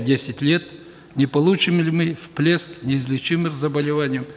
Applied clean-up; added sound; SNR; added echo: none; none; none; none.